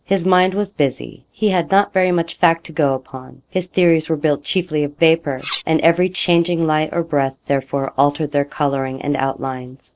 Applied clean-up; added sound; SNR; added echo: neural separator model SepFormer DNS4.